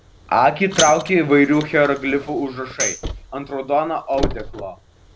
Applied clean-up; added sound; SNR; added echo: none; Tambourine + Car; 9 dB; none.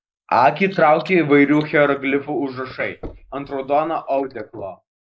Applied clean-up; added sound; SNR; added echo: neural mask model Resemble Enhance denoiser.